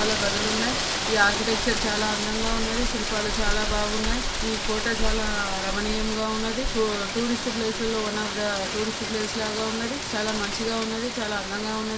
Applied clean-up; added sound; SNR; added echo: none; Rain; 0 dB; reverberation time 0.2 s.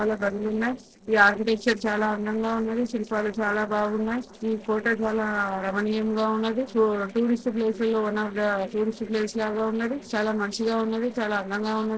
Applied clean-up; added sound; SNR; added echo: neural separator model SepFormer DNS4.